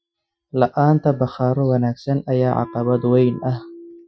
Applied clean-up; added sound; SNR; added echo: classical method Wiener filter.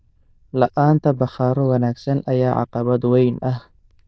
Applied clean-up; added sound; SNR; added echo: neural diffusion model UNIVERSE++.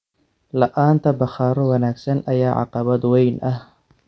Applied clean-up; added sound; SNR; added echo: none; none; none; none.